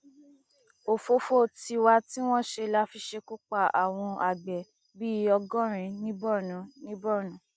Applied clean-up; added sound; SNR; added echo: none; none; none; none.